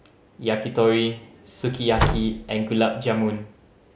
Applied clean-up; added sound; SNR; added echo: none; Slam; 4 dB; none.